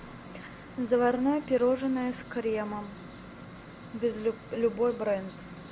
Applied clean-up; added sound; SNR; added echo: none; none; none; none.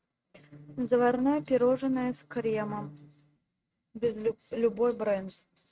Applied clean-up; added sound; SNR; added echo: neural mask model RNNoise.